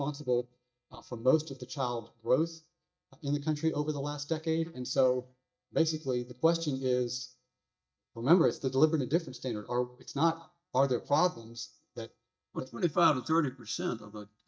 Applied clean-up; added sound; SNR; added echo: neural mask model DeepFilterNet 3.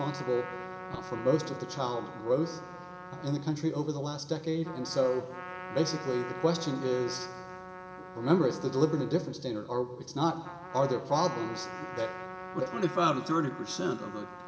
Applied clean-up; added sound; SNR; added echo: none; Trumpet; 12 dB; reverberation time 1.4 s.